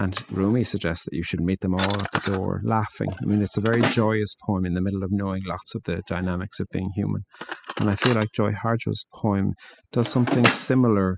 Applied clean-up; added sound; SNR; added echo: classical method spectral subtraction.